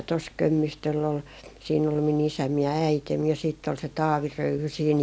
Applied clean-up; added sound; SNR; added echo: none; none; none; none.